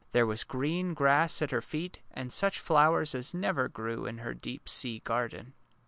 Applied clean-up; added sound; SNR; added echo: none; none; none; none.